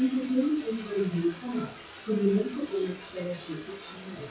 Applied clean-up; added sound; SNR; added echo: classical method WPE with log-MMSE.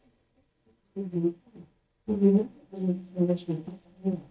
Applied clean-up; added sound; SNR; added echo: neural mask model DeepFilterNet 3.